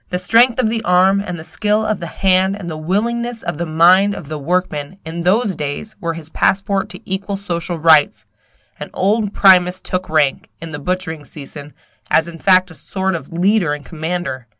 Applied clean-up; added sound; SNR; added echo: none; none; none; none.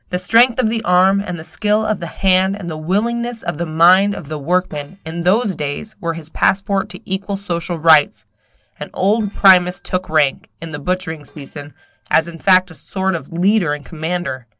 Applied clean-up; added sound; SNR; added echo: neural separator model SepFormer DNS4.